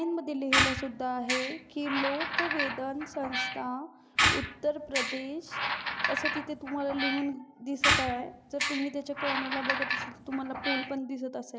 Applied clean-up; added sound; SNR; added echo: none; Squeak; -3 dB; none.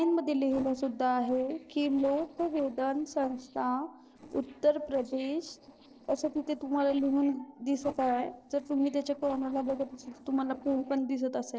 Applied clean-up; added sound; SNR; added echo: neural separator model SepFormer DNS4.